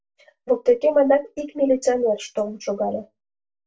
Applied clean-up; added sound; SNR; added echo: none; none; none; reverberation time 0.2 s.